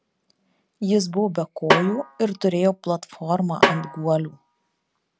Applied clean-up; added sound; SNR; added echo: none; Snare drum; 1 dB; none.